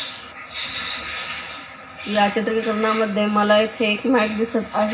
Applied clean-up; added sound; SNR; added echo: none; none; none; reverberation time 0.4 s.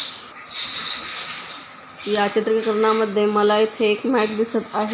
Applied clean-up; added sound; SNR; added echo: none; none; none; none.